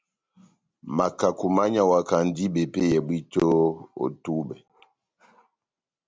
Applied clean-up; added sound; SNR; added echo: none; none; none; none.